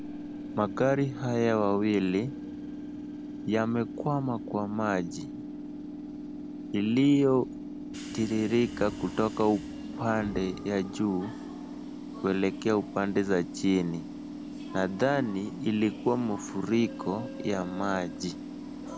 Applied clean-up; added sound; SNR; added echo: none; Subway, metro, underground / Train; 9 dB; none.